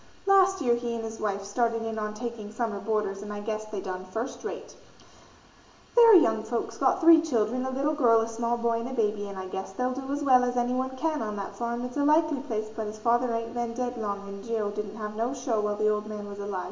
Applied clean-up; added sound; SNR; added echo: none; none; none; reverberation time 1.2 s.